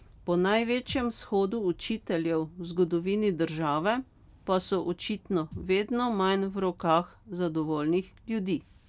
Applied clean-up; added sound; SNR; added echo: none; Thump, thud; 20 dB; none.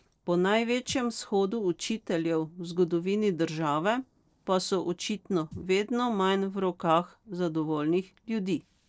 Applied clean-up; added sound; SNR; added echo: neural separator model SepFormer DNS4.